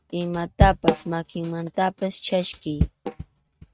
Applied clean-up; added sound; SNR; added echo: neural mask model RNNoise.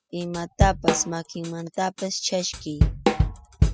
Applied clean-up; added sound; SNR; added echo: classical method spectral subtraction.